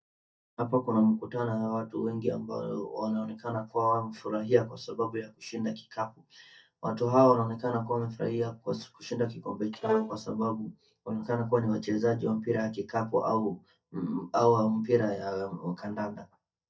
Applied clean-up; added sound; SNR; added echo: neural mask model DeepFilterNet 3.